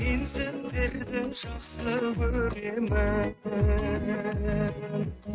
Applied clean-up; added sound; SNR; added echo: neural mask model RNNoise.